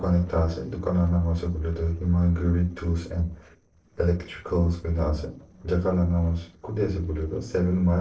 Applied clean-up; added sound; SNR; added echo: neural separator model SepFormer DNS4.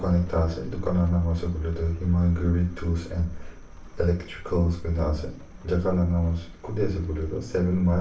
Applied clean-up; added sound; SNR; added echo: none; Rain; 14 dB; reverberation time 0.4 s.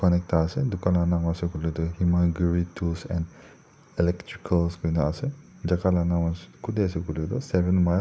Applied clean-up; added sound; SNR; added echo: none; none; none; none.